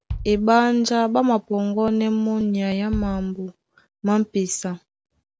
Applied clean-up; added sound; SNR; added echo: none; Bass drum; 15 dB; none.